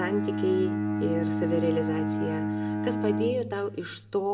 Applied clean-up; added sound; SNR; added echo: none; Bowed string instrument; -1 dB; reverberation time 0.6 s.